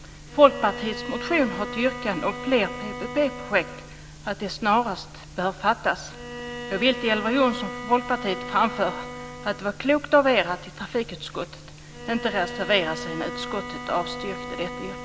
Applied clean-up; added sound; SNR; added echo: none; Bowed string instrument; 11 dB; none.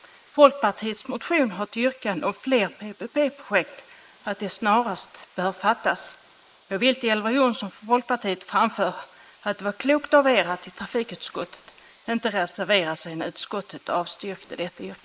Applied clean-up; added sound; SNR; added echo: neural mask model Resemble Enhance denoiser.